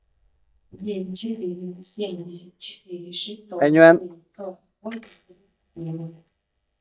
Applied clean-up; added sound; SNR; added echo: neural mask model DeepFilterNet 3.